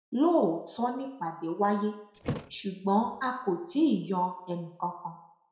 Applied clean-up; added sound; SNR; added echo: none; Thump, thud; 12 dB; reverberation time 0.6 s.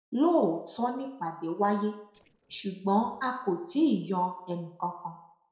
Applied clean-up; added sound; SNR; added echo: neural separator model SepFormer DNS4.